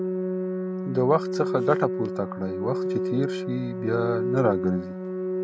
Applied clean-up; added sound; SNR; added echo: none; Organ; 1 dB; none.